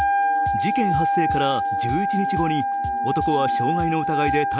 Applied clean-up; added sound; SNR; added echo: none; Wind instrument, woodwind instrument; -4 dB; none.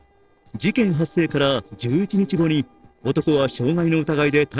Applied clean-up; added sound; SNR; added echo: neural separator model SepFormer DNS4.